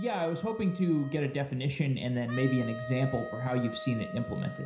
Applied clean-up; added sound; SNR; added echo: none; Wind instrument, woodwind instrument; 13 dB; reverberation time 0.5 s.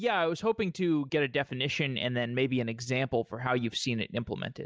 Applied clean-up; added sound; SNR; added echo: none; none; none; none.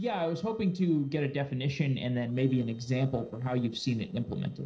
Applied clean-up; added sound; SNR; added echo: neural separator model SepFormer DNS4.